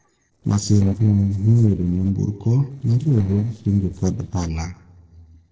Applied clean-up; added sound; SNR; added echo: neural separator model SepFormer DNS4.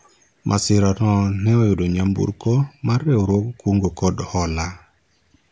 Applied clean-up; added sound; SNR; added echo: none; none; none; none.